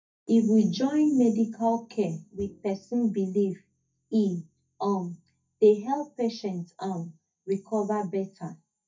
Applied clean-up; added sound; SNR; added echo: neural mask model DeepFilterNet 3.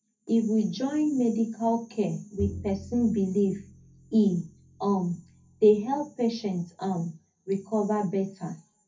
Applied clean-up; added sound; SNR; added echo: none; Bowed string instrument; 14 dB; reverberation time 0.3 s.